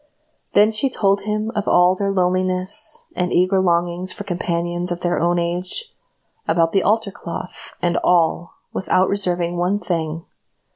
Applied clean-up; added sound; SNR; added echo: none; none; none; none.